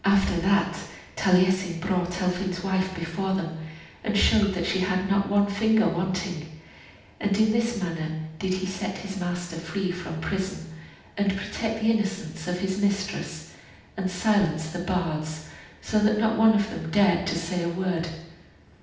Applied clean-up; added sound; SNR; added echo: none; none; none; reverberation time 0.8 s.